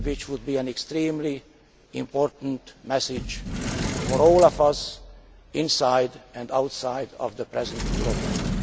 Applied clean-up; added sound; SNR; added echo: none; Sliding door; 7 dB; none.